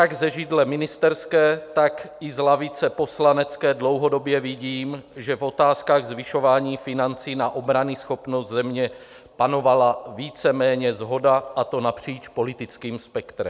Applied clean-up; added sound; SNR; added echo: none; none; none; none.